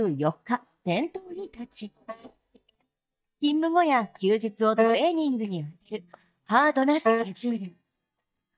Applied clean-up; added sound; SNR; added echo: neural mask model DeepFilterNet 3.